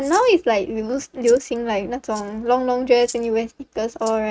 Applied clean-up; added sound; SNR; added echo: neural mask model RNNoise.